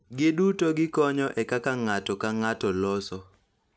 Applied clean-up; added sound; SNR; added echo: none; none; none; none.